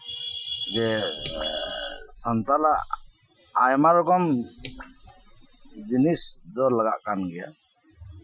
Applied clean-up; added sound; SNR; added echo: classical method Wiener filter.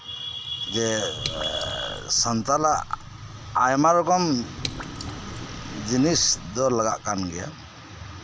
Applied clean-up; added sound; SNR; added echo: none; Drip / Water; 15 dB; none.